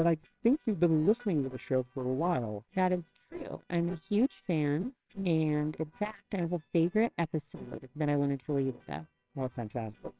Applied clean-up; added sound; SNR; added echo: neural separator model SepFormer WHAMR!.